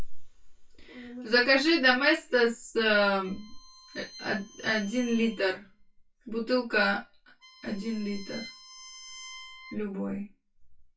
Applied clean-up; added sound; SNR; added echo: classical method WPE with log-MMSE.